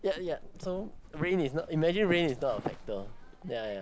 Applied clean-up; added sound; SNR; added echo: none; Livestock, farm animals, working animals; 14 dB; none.